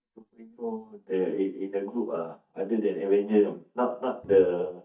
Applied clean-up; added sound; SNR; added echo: neural mask model DeepFilterNet 3.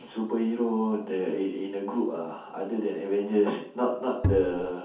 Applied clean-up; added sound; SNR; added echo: none; Bowed string instrument; 0 dB; reverberation time 0.5 s.